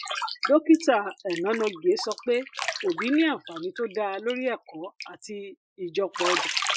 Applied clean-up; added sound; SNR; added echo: classical method Wiener filter.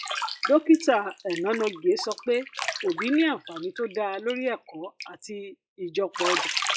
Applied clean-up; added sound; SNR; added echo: classical method log-MMSE.